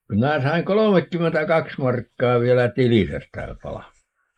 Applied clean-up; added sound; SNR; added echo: neural mask model Resemble Enhance denoiser.